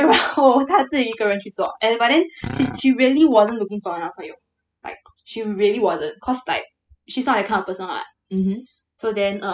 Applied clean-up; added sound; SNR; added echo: classical method spectral subtraction.